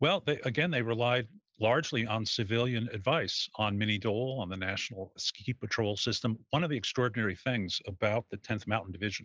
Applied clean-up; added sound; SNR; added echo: none; none; none; none.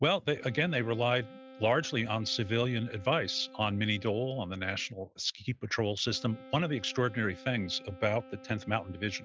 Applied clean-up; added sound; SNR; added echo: none; Wind instrument, woodwind instrument; 20 dB; none.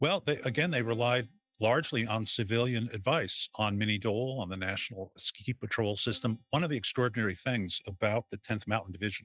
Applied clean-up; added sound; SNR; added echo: neural mask model DeepFilterNet 3.